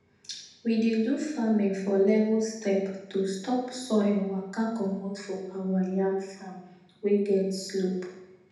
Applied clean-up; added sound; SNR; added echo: none; none; none; reverberation time 0.8 s.